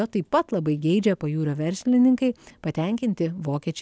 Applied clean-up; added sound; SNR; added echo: none; none; none; none.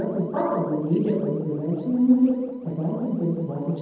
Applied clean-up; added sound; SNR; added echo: neural separator model SepFormer DNS4.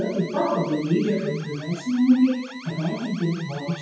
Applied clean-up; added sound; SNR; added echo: classical method WPE with log-MMSE.